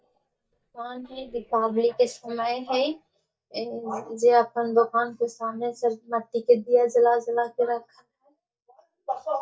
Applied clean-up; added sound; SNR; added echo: neural mask model DeepFilterNet 3.